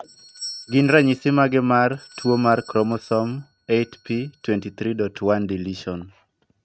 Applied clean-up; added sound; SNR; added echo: neural mask model RNNoise.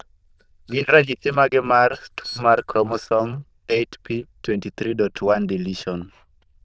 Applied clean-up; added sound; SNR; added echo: neural diffusion model UNIVERSE++.